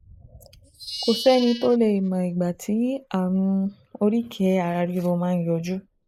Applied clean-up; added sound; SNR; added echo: neural mask model Resemble Enhance denoiser.